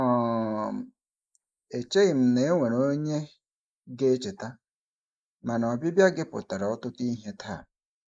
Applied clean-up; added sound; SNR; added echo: neural mask model Resemble Enhance denoiser.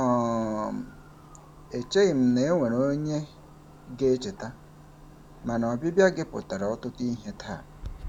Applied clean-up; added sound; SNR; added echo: none; Clock; 18 dB; none.